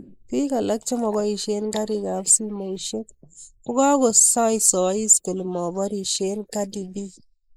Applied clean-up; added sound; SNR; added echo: neural mask model Resemble Enhance denoiser.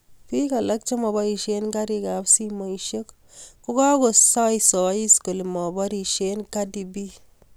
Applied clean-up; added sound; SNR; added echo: none; none; none; none.